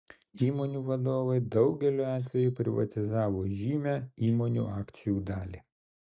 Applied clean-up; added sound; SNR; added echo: neural mask model DeepFilterNet 3.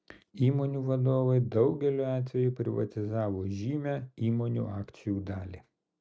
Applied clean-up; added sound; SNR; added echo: none; none; none; none.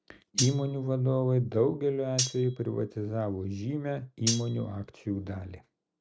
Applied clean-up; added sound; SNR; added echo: none; Cutlery, silverware; 7 dB; none.